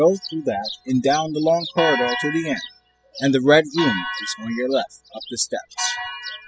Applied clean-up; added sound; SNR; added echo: classical method spectral subtraction.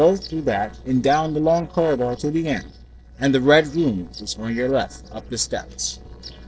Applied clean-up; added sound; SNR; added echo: neural separator model SepFormer DNS4.